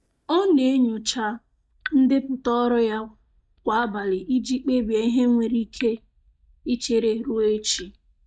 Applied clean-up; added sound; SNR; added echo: neural mask model DeepFilterNet 3.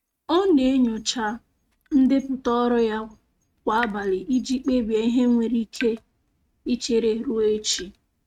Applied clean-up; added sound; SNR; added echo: neural mask model RNNoise.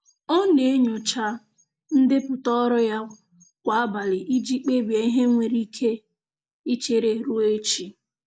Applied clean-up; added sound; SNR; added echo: none; none; none; none.